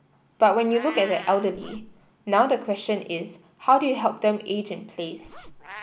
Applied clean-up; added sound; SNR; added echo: none; Zipper (clothing) + Meow; 20 dB; none.